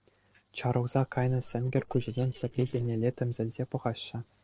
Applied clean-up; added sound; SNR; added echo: neural separator model SepFormer DNS4.